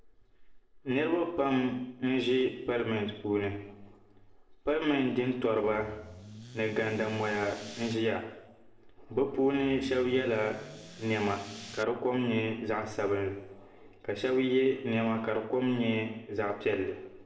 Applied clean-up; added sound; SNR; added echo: neural separator model SepFormer DNS4.